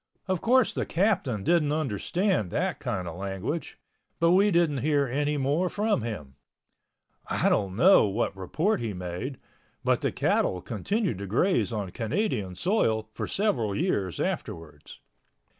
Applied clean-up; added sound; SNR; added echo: none; none; none; none.